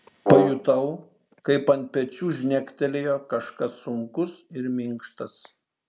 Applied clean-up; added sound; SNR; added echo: none; Brass instrument; -1 dB; none.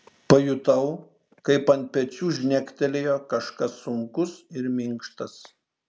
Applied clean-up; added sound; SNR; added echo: none; none; none; none.